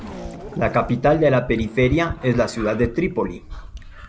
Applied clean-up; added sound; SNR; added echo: none; Fill (with liquid) + Race car, auto racing / Accelerating, revving, vroom; 13 dB; none.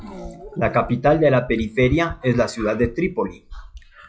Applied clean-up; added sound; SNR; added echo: classical method log-MMSE.